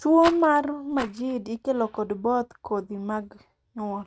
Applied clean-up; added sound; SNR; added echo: neural mask model RNNoise.